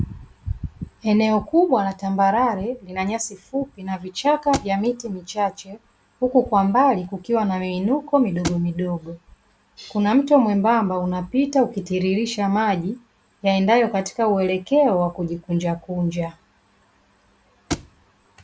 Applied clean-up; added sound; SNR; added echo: none; Thump, thud; 9 dB; none.